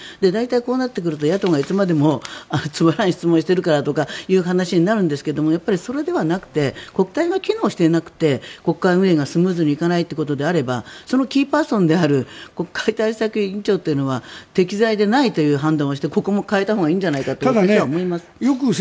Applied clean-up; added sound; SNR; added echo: none; none; none; none.